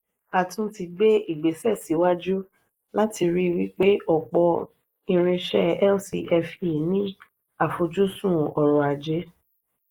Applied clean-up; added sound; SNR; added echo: neural mask model Resemble Enhance denoiser.